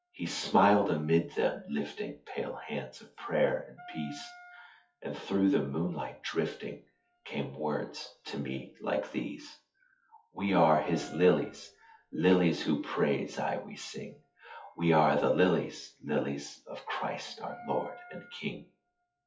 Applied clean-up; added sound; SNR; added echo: classical method WPE with log-MMSE.